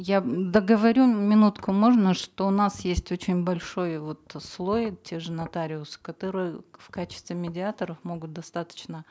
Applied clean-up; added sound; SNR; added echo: none; none; none; none.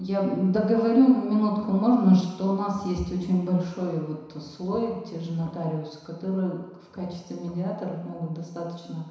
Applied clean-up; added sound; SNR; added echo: none; none; none; reverberation time 1.0 s.